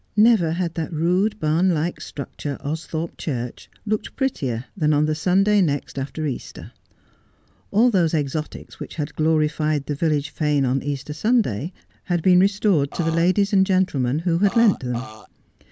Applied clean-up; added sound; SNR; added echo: none; Burping, eructation; 14 dB; none.